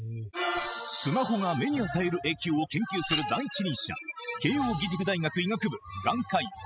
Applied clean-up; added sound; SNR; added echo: classical method spectral subtraction.